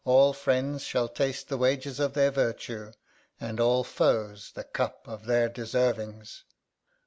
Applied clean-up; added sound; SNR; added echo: none; none; none; none.